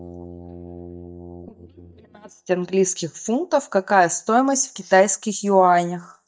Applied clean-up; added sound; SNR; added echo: neural mask model DeepFilterNet 3.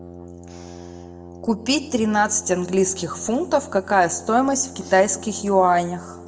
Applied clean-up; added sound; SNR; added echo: none; Brass instrument; 17 dB; reverberation time 1.7 s.